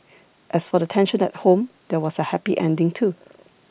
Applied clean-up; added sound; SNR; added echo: none; none; none; none.